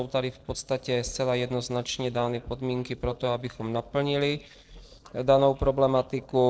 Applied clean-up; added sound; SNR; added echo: neural separator model SepFormer DNS4.